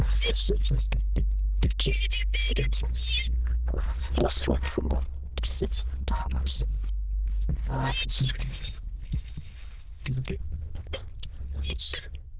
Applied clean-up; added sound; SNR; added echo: neural diffusion model UNIVERSE++.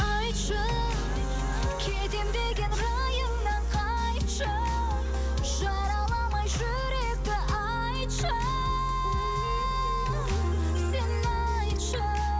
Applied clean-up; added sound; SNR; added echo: none; none; none; none.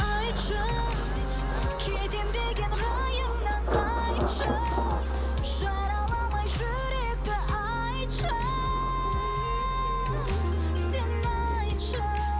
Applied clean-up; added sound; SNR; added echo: none; Thunder; 12 dB; none.